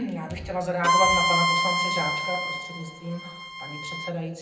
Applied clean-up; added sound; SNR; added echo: none; Bowed string instrument; -4 dB; reverberation time 0.6 s.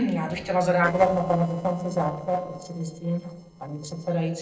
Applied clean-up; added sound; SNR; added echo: neural separator model SepFormer DNS4.